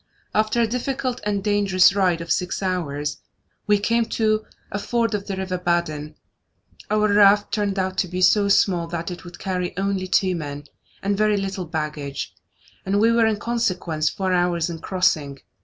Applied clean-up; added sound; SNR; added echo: none; none; none; none.